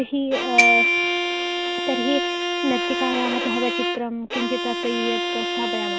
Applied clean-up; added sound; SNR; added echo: none; Bowed string instrument + Glockenspiel; -3 dB; none.